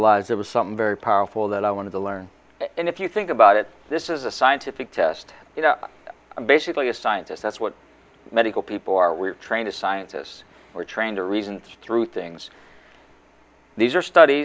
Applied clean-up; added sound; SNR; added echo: none; none; none; none.